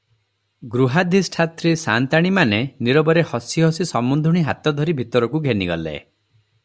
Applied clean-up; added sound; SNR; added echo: none; none; none; none.